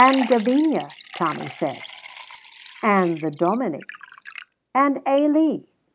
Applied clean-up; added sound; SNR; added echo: none; Liquid; 15 dB; none.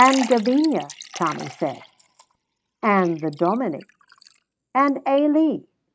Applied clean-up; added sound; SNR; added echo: neural mask model RNNoise.